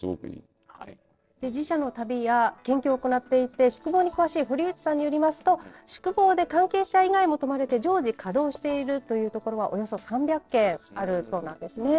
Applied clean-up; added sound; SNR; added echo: neural separator model SepFormer DNS4.